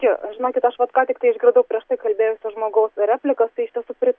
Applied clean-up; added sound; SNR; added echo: none; none; none; none.